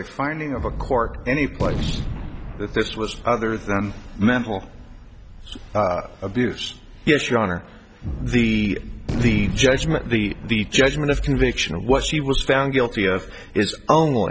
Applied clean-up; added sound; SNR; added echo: none; Gunshot, gunfire; 10 dB; none.